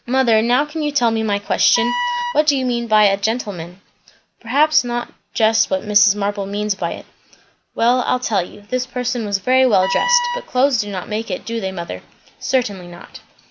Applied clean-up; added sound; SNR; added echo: none; Wind instrument, woodwind instrument; 5 dB; none.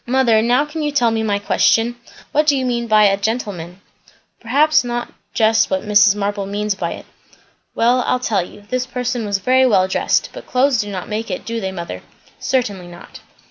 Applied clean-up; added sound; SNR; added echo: none; none; none; none.